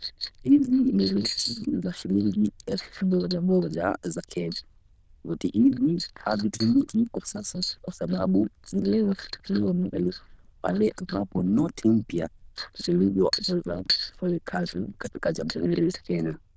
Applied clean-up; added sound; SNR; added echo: neural diffusion model UNIVERSE++.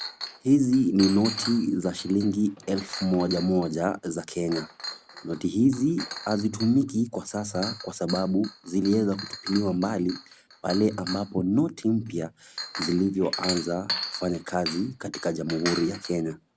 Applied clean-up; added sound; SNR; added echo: none; Chink, clink; 12 dB; none.